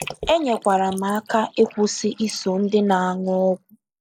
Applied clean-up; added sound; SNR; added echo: neural mask model Resemble Enhance denoiser.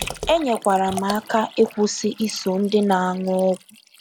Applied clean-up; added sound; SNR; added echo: none; Liquid; 15 dB; none.